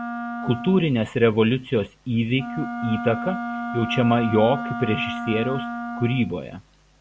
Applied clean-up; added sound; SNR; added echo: none; Wind instrument, woodwind instrument; 8 dB; none.